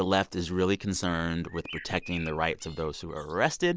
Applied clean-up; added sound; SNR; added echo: none; Bird; 16 dB; none.